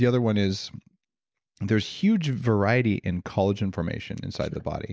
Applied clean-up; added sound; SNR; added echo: none; none; none; none.